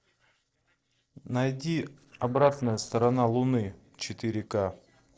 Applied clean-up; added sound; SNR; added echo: neural separator model SepFormer DNS4.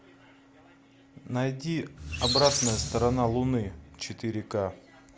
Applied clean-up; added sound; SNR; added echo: none; Squeak; 3 dB; none.